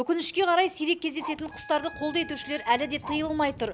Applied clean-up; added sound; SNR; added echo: none; Bark + Wind instrument, woodwind instrument; 16 dB; none.